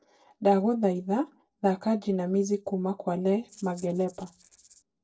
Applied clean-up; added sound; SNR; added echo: neural separator model SepFormer DNS4.